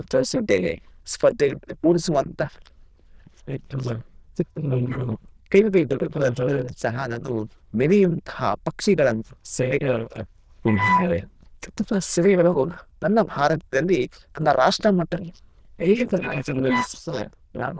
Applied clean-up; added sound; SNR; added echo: neural diffusion model UNIVERSE++.